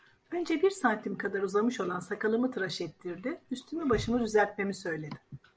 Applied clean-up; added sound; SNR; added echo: none; none; none; none.